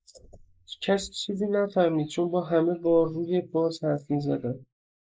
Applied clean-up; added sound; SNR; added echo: neural mask model Resemble Enhance denoiser.